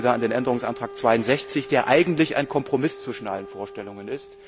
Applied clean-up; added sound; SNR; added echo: none; Wind instrument, woodwind instrument; 16 dB; none.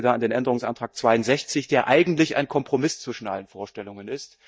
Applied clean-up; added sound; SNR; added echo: neural mask model DeepFilterNet 3.